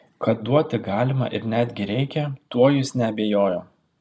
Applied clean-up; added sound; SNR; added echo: none; none; none; none.